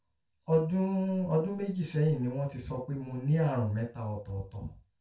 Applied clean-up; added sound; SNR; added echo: none; none; none; reverberation time 0.3 s.